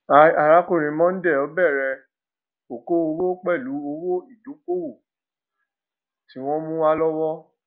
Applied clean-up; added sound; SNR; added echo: none; none; none; none.